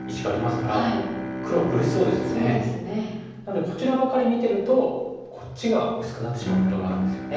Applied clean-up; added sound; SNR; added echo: none; Bowed string instrument; 6 dB; reverberation time 1.1 s.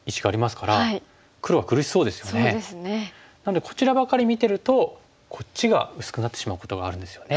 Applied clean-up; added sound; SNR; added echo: none; none; none; none.